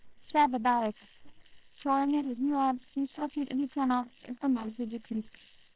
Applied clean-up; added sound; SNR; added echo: neural separator model SepFormer WHAM!.